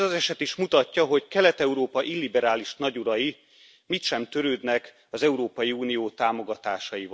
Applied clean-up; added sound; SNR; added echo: none; none; none; none.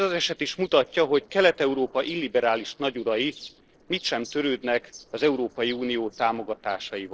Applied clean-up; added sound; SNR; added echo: neural separator model SepFormer DNS4.